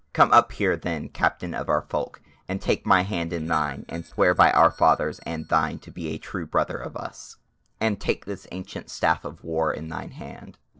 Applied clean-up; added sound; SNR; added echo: neural separator model SepFormer DNS4.